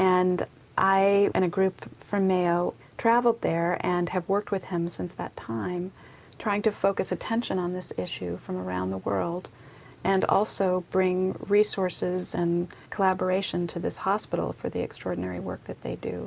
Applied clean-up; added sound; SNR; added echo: none; none; none; none.